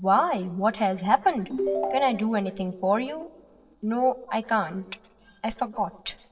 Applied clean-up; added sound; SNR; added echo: neural separator model SepFormer DNS4.